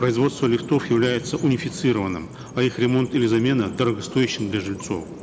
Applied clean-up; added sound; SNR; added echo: none; Bird vocalization, bird call, bird song; 14 dB; none.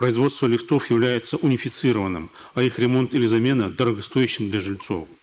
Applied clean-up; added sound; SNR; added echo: neural mask model Resemble Enhance denoiser.